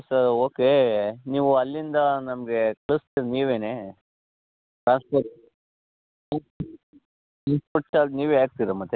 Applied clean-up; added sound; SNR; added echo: none; none; none; none.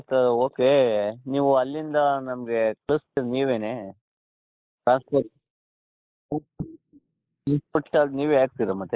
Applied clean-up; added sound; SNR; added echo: neural mask model Resemble Enhance denoiser.